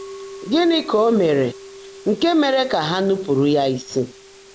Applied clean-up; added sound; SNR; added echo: none; Musical instrument; 19 dB; none.